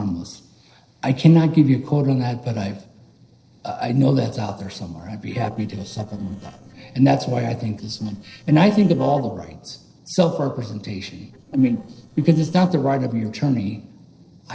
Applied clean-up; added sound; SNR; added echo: neural separator model SepFormer DNS4.